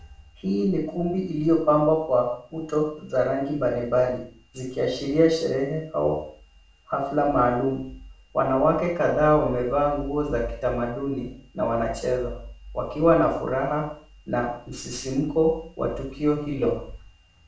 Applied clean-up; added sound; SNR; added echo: none; none; none; reverberation time 0.5 s.